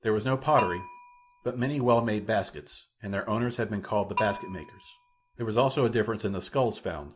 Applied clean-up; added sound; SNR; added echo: none; Bell; 12 dB; none.